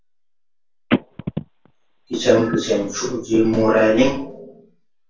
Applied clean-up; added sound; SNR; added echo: none; Telephone; 7 dB; reverberation time 0.3 s.